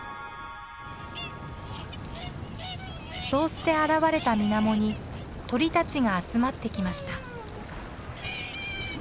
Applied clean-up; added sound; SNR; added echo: none; Wind instrument, woodwind instrument; 16 dB; none.